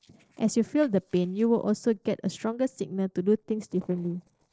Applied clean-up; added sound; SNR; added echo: neural separator model SepFormer DNS4.